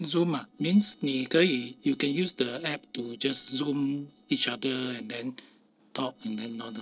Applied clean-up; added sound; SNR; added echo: neural separator model SepFormer DNS4.